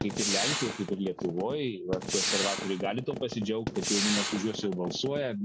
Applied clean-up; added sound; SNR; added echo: none; Gunshot, gunfire; 2 dB; none.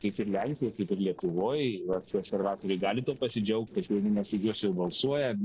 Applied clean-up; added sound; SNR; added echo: neural separator model SepFormer DNS4.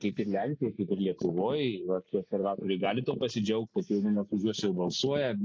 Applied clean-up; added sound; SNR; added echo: neural mask model Resemble Enhance denoiser.